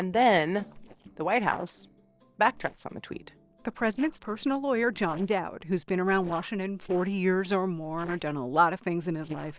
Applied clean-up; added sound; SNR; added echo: neural separator model SepFormer DNS4.